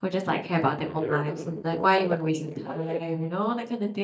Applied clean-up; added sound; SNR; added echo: neural mask model DeepFilterNet 3.